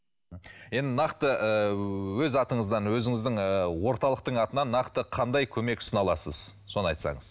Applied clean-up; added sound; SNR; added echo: none; none; none; none.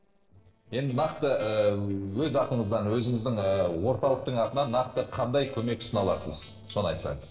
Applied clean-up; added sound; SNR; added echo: neural separator model SepFormer DNS4.